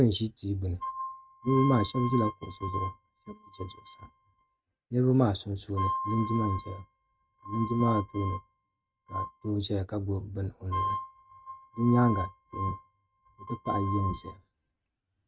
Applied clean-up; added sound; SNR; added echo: neural mask model RNNoise.